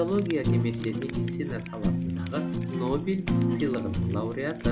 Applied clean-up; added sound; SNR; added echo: none; Fire; -2 dB; reverberation time 0.3 s.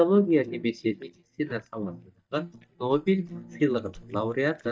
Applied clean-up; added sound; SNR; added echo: neural mask model DeepFilterNet 3.